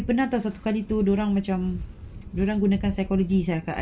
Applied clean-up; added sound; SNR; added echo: none; none; none; none.